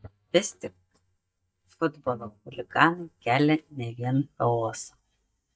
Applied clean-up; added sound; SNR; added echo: neural mask model DeepFilterNet 3.